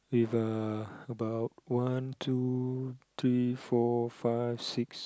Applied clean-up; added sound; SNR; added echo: none; none; none; none.